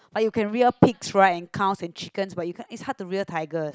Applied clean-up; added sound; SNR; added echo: none; none; none; none.